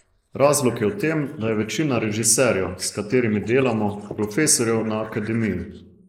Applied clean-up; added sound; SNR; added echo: neural mask model Resemble Enhance denoiser.